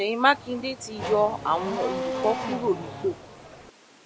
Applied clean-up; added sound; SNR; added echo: none; Race car, auto racing / Accelerating, revving, vroom; 7 dB; none.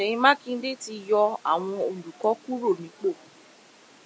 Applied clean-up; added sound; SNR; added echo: none; none; none; none.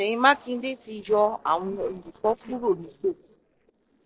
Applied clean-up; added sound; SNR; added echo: neural separator model SepFormer DNS4.